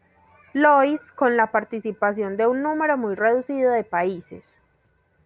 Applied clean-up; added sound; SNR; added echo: none; none; none; none.